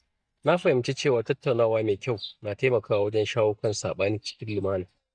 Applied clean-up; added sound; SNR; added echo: neural mask model DeepFilterNet 3.